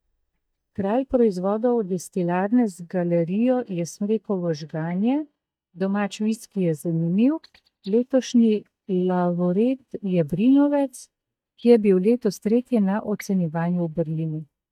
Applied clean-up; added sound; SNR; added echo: neural mask model DeepFilterNet 3.